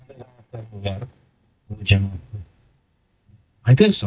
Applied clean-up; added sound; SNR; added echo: neural mask model DeepFilterNet 3.